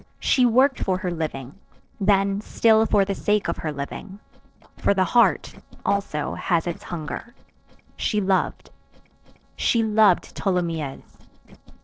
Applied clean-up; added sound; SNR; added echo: neural separator model SepFormer DNS4.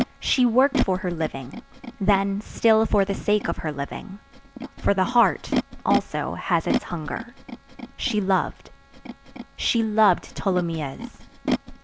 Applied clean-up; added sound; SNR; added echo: none; Animal; 8 dB; none.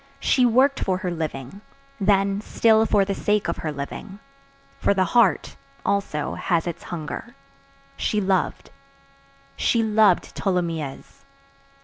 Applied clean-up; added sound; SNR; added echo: none; none; none; none.